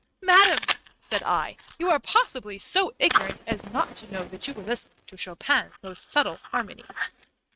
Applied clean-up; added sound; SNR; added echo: neural mask model RNNoise.